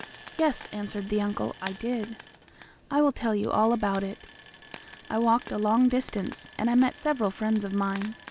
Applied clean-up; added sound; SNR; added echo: none; Frying (food); 19 dB; none.